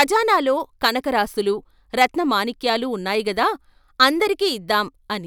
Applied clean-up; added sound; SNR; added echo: none; none; none; none.